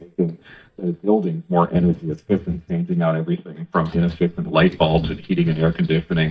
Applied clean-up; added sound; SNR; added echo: neural mask model DeepFilterNet 3.